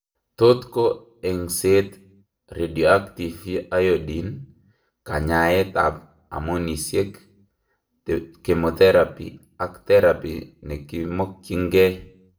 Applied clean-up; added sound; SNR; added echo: none; none; none; reverberation time 0.3 s.